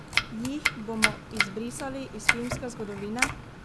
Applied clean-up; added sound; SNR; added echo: none; Domestic sounds, home sounds; -5 dB; none.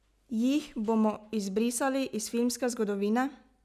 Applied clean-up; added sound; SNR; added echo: none; none; none; none.